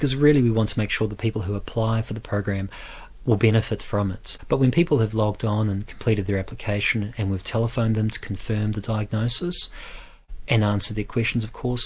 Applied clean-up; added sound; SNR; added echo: none; none; none; none.